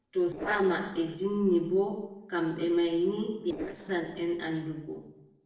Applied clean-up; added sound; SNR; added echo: neural separator model SepFormer DNS4.